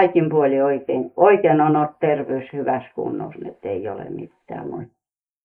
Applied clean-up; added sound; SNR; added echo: neural mask model Resemble Enhance denoiser.